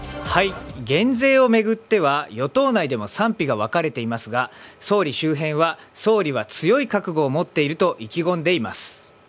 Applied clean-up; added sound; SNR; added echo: none; none; none; none.